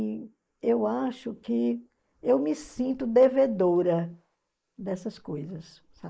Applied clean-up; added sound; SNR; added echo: neural mask model Resemble Enhance denoiser.